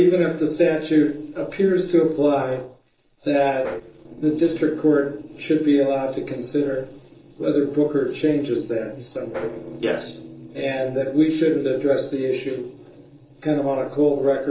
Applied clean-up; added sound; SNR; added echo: neural separator model SepFormer DNS4.